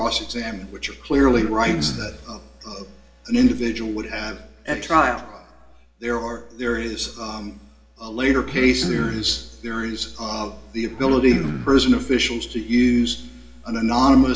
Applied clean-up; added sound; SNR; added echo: none; Cough; 9 dB; reverberation time 1.1 s.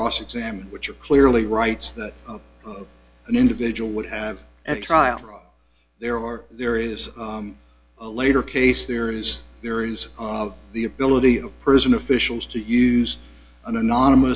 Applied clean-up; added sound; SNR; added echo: none; none; none; none.